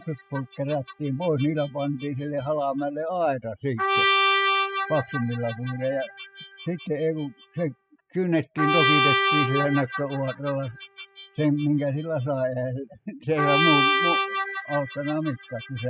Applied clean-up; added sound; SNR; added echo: classical method spectral subtraction.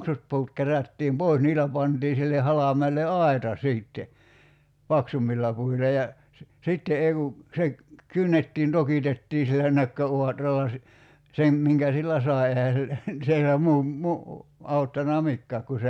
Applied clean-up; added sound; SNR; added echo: none; none; none; none.